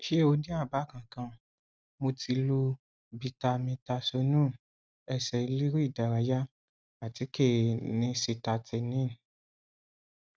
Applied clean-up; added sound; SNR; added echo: none; none; none; none.